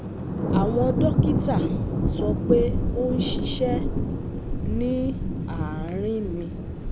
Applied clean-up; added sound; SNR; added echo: none; Thunder; -4 dB; none.